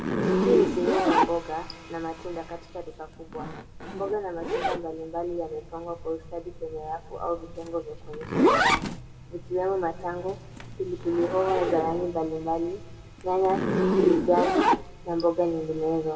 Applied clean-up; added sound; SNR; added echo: none; Zipper (clothing); 0 dB; reverberation time 0.8 s.